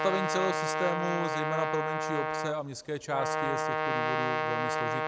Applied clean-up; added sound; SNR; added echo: none; Brass instrument; -3 dB; none.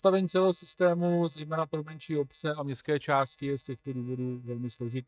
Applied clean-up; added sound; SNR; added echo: neural mask model DeepFilterNet 3.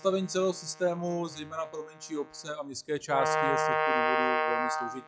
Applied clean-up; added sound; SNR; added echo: classical method log-MMSE.